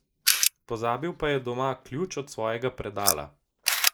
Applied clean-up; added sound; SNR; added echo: neural mask model Resemble Enhance denoiser.